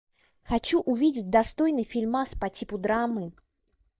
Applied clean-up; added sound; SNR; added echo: neural mask model DeepFilterNet 3.